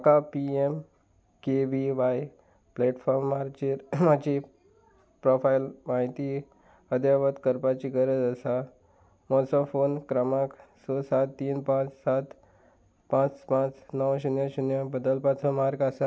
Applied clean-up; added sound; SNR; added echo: none; none; none; none.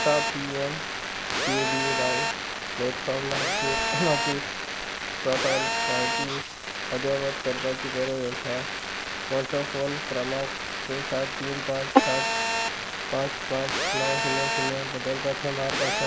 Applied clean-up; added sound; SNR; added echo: none; Telephone; -2 dB; none.